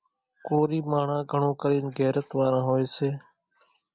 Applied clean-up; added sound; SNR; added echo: none; none; none; none.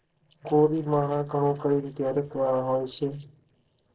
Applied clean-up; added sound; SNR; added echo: neural separator model SepFormer DNS4.